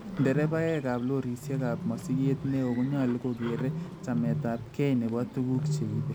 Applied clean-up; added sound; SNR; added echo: none; Bird; 6 dB; none.